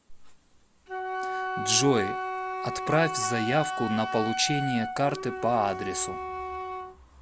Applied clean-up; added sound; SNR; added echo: none; Wind instrument, woodwind instrument; 4 dB; none.